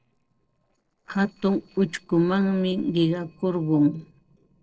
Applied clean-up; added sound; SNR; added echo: neural separator model SepFormer DNS4.